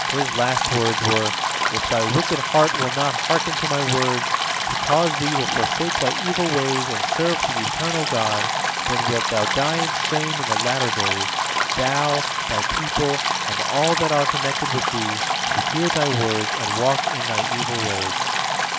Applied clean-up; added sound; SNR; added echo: none; Stream; -2 dB; none.